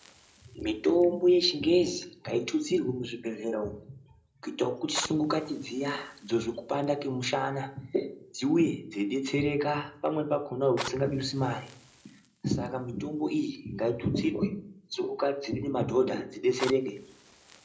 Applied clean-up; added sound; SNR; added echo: none; Fire; 19 dB; reverberation time 0.4 s.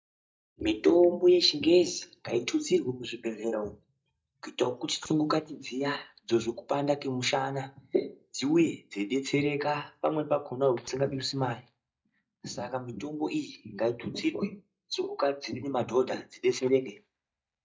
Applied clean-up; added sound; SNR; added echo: neural mask model DeepFilterNet 3.